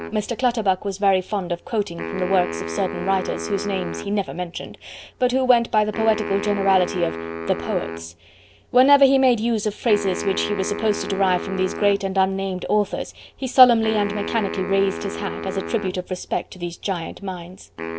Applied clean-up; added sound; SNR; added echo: none; Wind instrument, woodwind instrument; 10 dB; none.